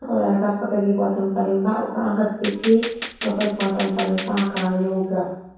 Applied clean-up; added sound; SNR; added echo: none; Gunshot, gunfire; 11 dB; reverberation time 0.7 s.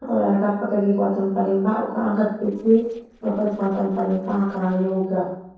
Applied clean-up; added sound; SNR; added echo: neural separator model SepFormer DNS4.